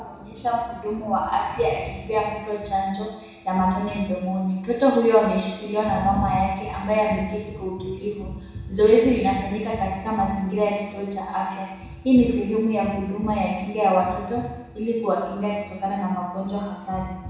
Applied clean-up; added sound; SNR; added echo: none; none; none; reverberation time 1.1 s.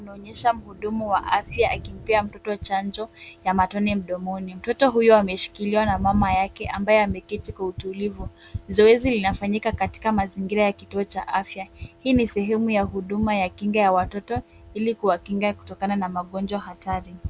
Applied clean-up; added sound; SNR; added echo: none; none; none; none.